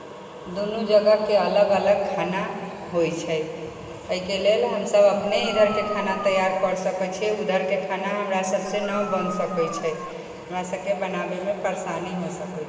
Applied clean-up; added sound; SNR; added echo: none; Dog; 11 dB; reverberation time 2.8 s.